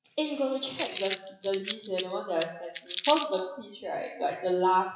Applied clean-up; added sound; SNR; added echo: classical method WPE with log-MMSE.